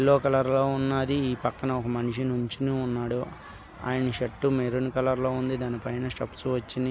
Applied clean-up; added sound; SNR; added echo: none; none; none; none.